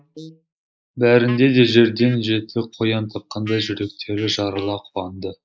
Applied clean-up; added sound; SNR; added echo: neural mask model Resemble Enhance denoiser.